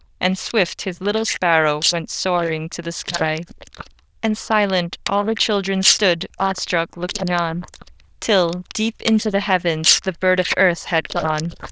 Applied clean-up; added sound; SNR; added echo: neural diffusion model UNIVERSE++.